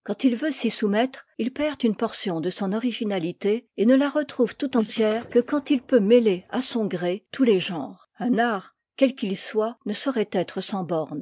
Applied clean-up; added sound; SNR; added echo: neural mask model Resemble Enhance denoiser.